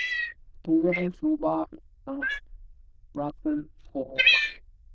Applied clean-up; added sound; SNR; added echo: neural diffusion model UNIVERSE++.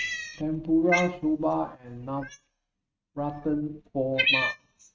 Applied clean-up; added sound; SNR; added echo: neural mask model RNNoise.